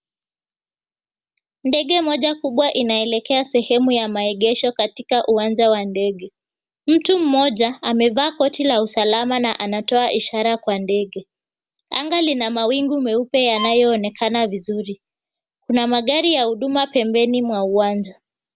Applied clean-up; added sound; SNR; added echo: none; Bowed string instrument; 13 dB; none.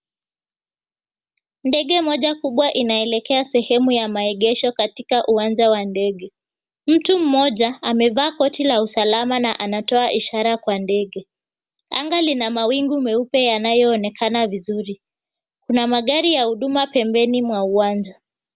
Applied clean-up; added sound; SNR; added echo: none; none; none; none.